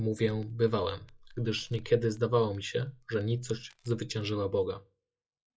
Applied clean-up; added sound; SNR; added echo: classical method log-MMSE.